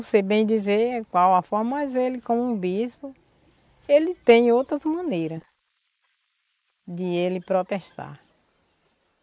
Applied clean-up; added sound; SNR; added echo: neural mask model Resemble Enhance denoiser.